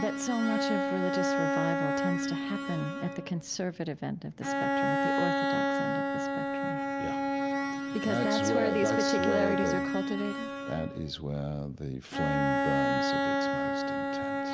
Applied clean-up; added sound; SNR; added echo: none; Bowed string instrument; -3 dB; none.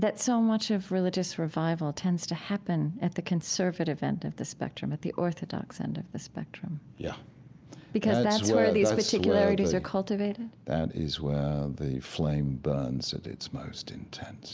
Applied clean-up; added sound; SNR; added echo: none; none; none; none.